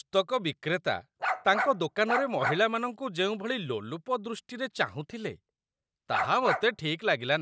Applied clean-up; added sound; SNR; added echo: none; Bark; 3 dB; none.